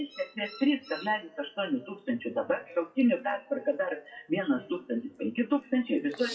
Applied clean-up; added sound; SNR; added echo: classical method WPE with log-MMSE.